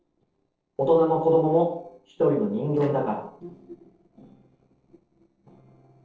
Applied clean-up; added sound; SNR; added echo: neural separator model SepFormer DNS4.